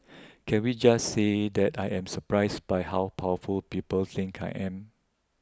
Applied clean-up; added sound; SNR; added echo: none; none; none; none.